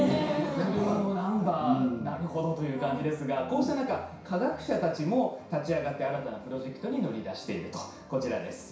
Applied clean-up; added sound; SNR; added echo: none; none; none; reverberation time 0.6 s.